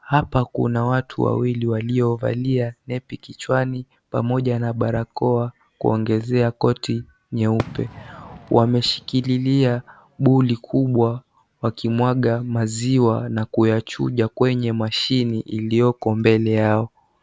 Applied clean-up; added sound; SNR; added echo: none; Fireworks; 16 dB; none.